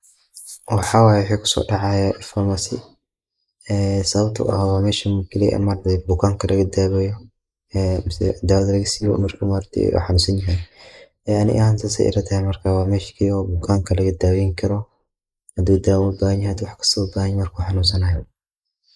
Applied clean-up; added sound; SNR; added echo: neural mask model Resemble Enhance denoiser.